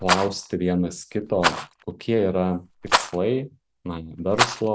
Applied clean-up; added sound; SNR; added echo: none; Rattle; 3 dB; none.